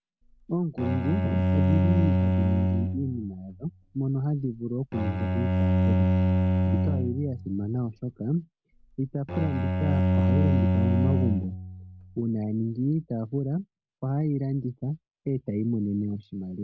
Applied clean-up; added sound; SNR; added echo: none; Bowed string instrument; -4 dB; none.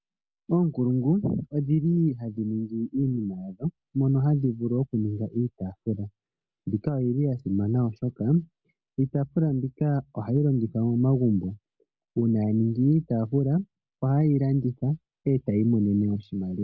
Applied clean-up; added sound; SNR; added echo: none; none; none; none.